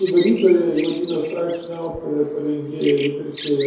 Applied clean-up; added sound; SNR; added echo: none; Bird vocalization, bird call, bird song; 18 dB; reverberation time 2.3 s.